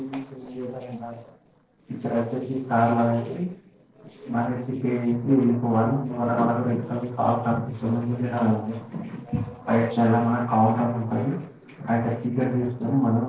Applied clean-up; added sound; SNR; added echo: neural separator model SepFormer DNS4.